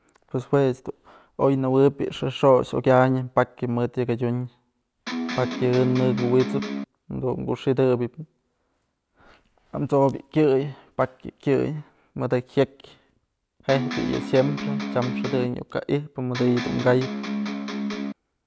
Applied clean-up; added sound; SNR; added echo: none; Electric guitar; 5 dB; none.